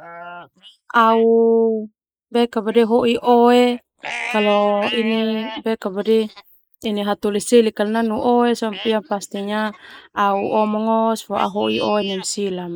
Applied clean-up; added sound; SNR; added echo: neural mask model Resemble Enhance denoiser.